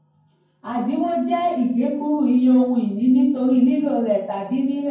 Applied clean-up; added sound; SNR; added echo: none; none; none; reverberation time 0.9 s.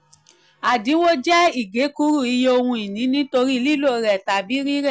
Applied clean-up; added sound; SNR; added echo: none; none; none; none.